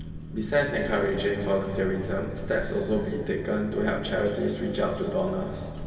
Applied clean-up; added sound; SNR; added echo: none; Boat, Water vehicle; 10 dB; reverberation time 2.5 s.